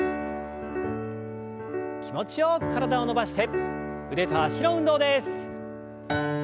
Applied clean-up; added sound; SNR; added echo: none; none; none; none.